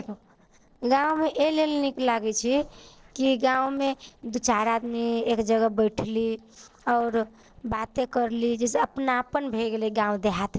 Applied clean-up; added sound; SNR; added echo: neural separator model SepFormer DNS4.